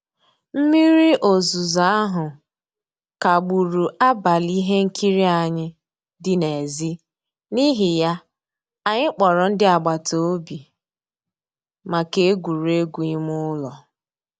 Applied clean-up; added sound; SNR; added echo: none; none; none; none.